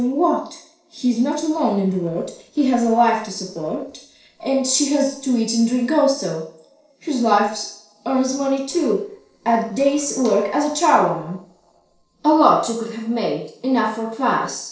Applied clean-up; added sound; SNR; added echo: neural separator model SepFormer DNS4.